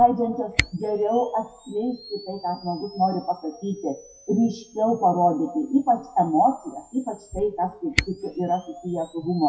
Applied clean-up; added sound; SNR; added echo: classical method WPE with log-MMSE.